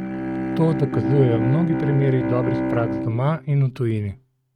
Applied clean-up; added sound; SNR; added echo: neural mask model RNNoise.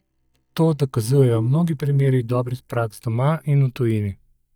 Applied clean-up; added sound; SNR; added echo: neural mask model DeepFilterNet 3.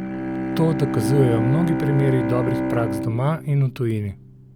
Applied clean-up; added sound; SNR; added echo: none; Bowed string instrument; 3 dB; none.